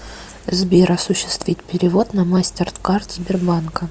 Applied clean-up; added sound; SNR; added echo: none; none; none; none.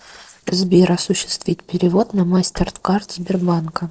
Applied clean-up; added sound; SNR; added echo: neural separator model SepFormer DNS4.